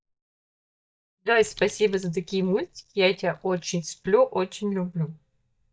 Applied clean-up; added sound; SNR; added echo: neural mask model DeepFilterNet 3.